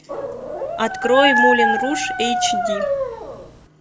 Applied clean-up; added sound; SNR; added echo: none; Dog; -1 dB; none.